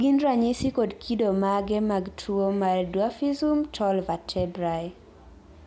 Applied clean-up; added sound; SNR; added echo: none; none; none; none.